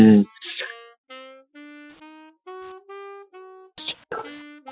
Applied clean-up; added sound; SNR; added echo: classical method Wiener filter.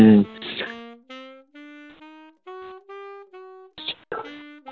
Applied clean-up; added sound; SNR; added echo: none; Wind instrument, woodwind instrument; 19 dB; none.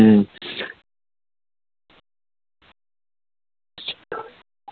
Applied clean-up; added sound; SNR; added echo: none; none; none; none.